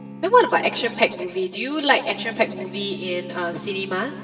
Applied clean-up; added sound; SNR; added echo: none; Bowed string instrument; 15 dB; reverberation time 1.3 s.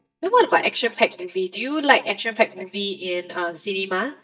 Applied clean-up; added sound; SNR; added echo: neural mask model DeepFilterNet 3.